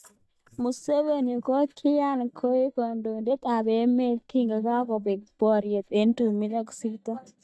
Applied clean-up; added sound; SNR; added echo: neural mask model DeepFilterNet 3.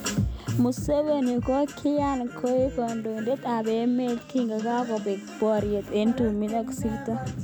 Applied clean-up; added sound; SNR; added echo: none; none; none; none.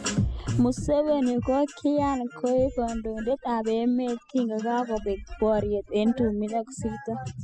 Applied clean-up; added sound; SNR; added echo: classical method spectral subtraction.